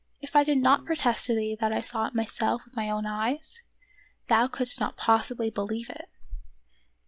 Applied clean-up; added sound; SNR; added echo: none; Keyboard (musical); 15 dB; none.